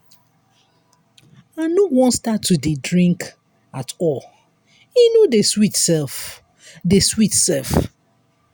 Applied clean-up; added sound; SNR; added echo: none; none; none; none.